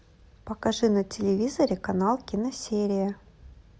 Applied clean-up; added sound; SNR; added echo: none; none; none; none.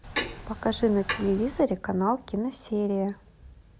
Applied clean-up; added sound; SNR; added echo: none; Clock; 5 dB; none.